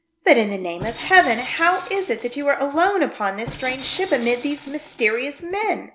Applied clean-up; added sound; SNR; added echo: none; Tools; 16 dB; none.